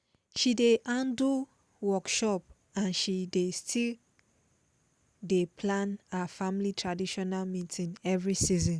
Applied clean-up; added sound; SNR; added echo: none; none; none; none.